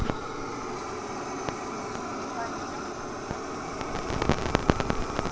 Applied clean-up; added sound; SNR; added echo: none; Fire; 2 dB; none.